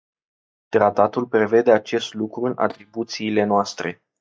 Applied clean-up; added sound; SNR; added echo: neural mask model DeepFilterNet 3.